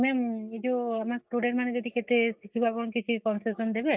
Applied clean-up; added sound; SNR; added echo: neural mask model DeepFilterNet 3.